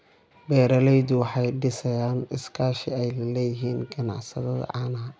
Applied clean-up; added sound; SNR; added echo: none; none; none; none.